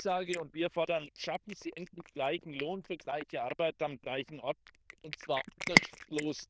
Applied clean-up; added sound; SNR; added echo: neural diffusion model UNIVERSE++.